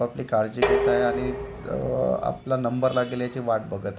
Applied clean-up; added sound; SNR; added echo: none; Dishes, pots, and pans; 2 dB; none.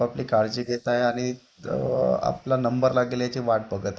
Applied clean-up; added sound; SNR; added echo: neural mask model Resemble Enhance denoiser.